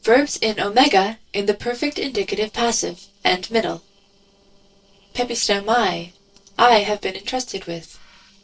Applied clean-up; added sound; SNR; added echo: neural separator model SepFormer DNS4.